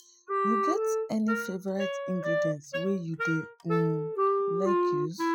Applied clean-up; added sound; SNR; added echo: classical method Wiener filter.